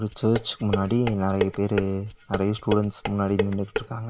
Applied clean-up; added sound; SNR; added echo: none; Dishes, pots, and pans; 7 dB; none.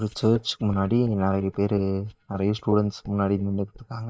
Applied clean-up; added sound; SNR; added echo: neural mask model DeepFilterNet 3.